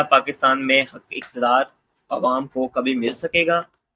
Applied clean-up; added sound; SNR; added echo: neural mask model DeepFilterNet 3.